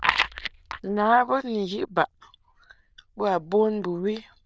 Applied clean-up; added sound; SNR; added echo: neural diffusion model UNIVERSE++.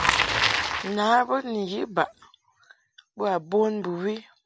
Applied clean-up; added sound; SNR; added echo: none; Bicycle; 3 dB; none.